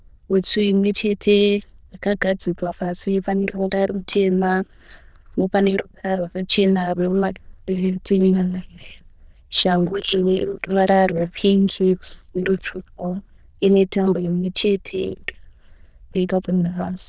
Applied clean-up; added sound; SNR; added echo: neural diffusion model UNIVERSE++.